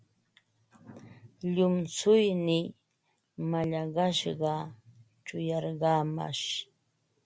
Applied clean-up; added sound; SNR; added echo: none; none; none; none.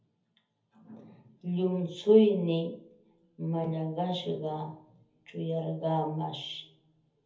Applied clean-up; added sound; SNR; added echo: none; none; none; reverberation time 0.7 s.